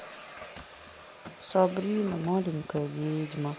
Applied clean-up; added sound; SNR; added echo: none; Domestic sounds, home sounds; 15 dB; none.